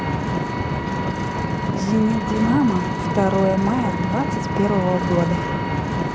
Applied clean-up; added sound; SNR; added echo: none; Vehicle; 0 dB; none.